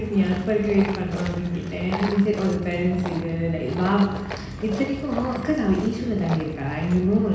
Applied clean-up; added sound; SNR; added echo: none; Tools; 14 dB; reverberation time 1.1 s.